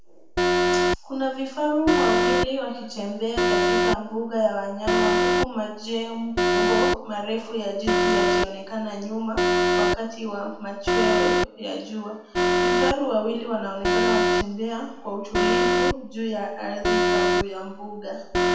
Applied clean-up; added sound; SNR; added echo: none; Alarm; -5 dB; reverberation time 0.9 s.